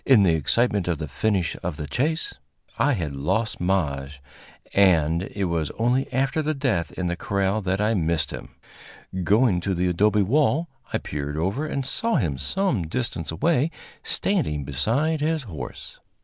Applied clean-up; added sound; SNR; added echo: none; none; none; none.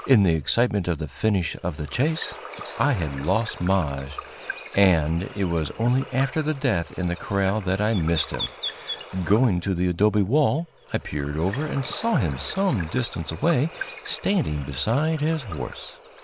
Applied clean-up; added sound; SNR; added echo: none; Water / Bird; 15 dB; none.